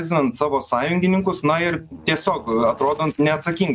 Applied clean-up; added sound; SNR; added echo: neural mask model RNNoise.